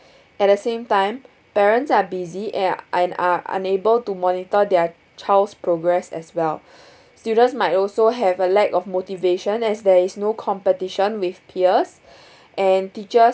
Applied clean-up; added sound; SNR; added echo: none; none; none; none.